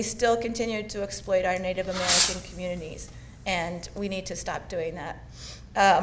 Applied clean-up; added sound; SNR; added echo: none; Fireworks; 4 dB; none.